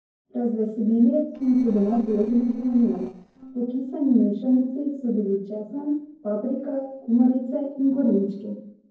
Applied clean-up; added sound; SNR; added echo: neural separator model SepFormer DNS4.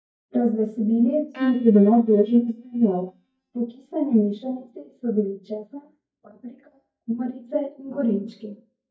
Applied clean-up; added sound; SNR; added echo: neural mask model DeepFilterNet 3.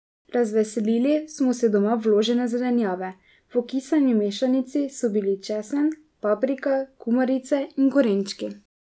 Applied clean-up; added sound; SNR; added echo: none; none; none; none.